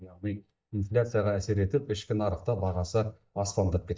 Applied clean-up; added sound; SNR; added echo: neural mask model DeepFilterNet 3.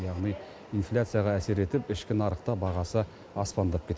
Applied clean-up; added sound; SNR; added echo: none; none; none; none.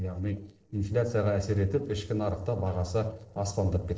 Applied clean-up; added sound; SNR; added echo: neural separator model SepFormer DNS4.